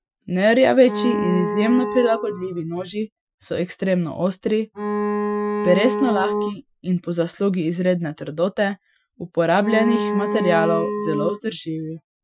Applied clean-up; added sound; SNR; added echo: classical method Wiener filter.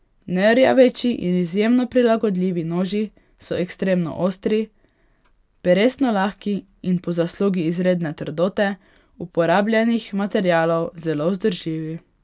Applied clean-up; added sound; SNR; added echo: none; none; none; none.